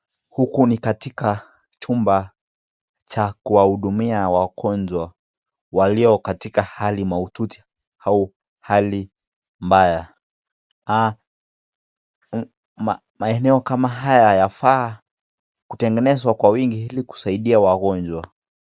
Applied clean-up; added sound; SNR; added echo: none; none; none; none.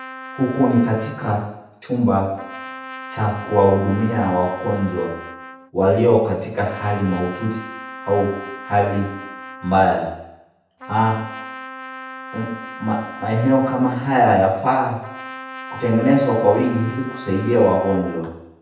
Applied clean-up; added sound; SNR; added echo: none; Trumpet; 15 dB; reverberation time 0.8 s.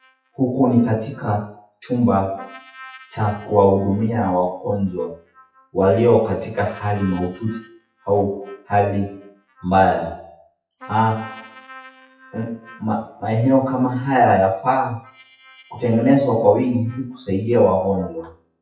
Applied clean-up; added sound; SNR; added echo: classical method WPE with log-MMSE.